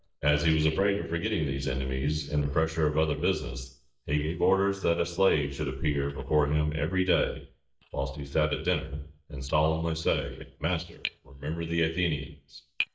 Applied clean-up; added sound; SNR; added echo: neural mask model DeepFilterNet 3.